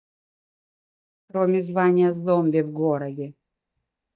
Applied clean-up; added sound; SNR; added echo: neural mask model DeepFilterNet 3.